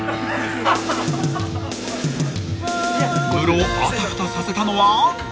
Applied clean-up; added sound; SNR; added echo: none; Acoustic guitar; 12 dB; none.